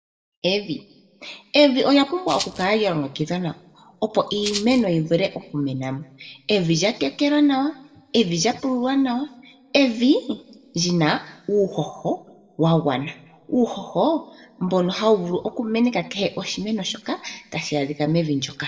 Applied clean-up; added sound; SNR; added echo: neural separator model SepFormer DNS4.